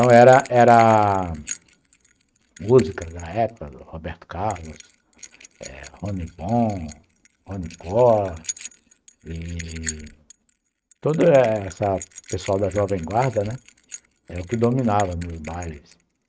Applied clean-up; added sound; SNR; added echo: neural mask model RNNoise.